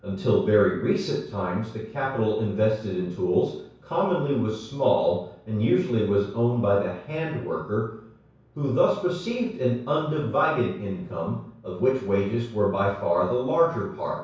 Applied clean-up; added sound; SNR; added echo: none; none; none; reverberation time 0.6 s.